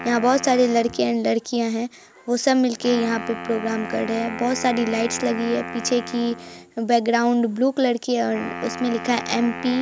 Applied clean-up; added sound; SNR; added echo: none; Wind instrument, woodwind instrument; 12 dB; none.